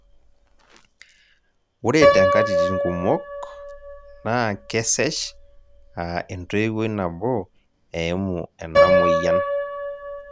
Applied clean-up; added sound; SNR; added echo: none; Piano; -2 dB; none.